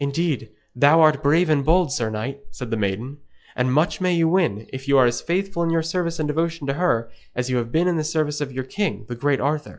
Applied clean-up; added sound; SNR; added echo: classical method log-MMSE.